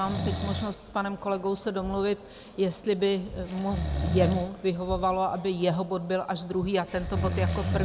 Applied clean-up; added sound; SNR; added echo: none; Breathing; 6 dB; none.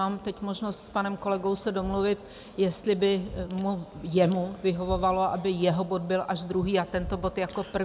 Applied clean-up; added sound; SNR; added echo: none; none; none; none.